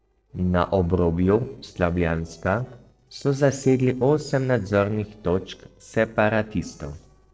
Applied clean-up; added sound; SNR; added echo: neural separator model SepFormer DNS4.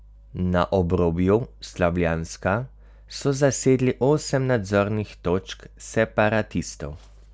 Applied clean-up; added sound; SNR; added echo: none; none; none; none.